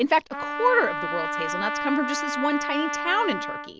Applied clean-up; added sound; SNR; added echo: none; Trumpet; 4 dB; none.